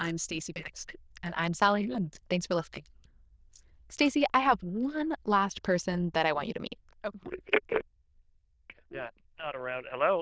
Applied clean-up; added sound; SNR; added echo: neural diffusion model UNIVERSE++.